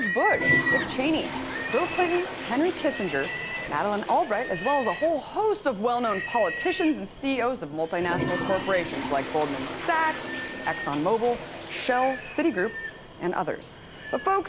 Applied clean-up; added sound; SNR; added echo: none; Toilet flush + Livestock, farm animals, working animals; 5 dB; none.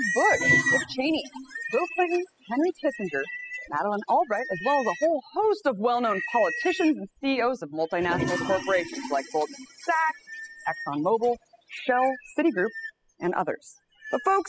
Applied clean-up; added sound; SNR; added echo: classical method spectral subtraction.